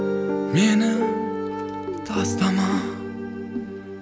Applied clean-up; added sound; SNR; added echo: none; Keyboard (musical); 13 dB; none.